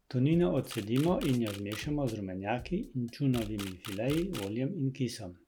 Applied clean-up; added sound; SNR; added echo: none; Camera + Drum kit; 15 dB; none.